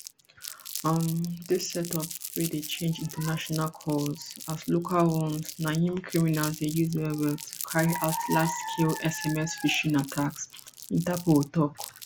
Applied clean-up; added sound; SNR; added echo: none; Crumpling, crinkling; 13 dB; none.